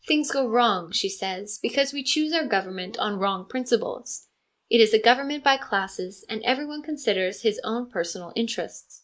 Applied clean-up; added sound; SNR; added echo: neural mask model Resemble Enhance denoiser.